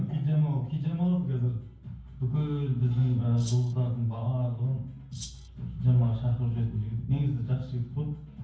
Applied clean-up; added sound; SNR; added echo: none; Rattle (instrument); 17 dB; reverberation time 0.9 s.